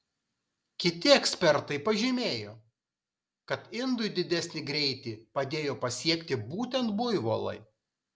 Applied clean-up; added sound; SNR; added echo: none; none; none; none.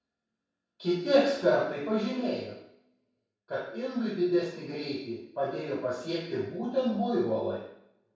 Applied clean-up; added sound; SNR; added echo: none; none; none; reverberation time 0.7 s.